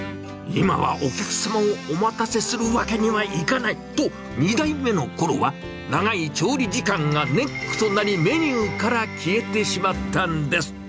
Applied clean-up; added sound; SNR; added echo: none; Car; 15 dB; none.